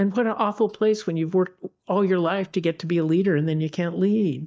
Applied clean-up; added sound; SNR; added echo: neural mask model DeepFilterNet 3.